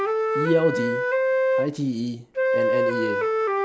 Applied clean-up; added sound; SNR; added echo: none; Wind instrument, woodwind instrument; -5 dB; none.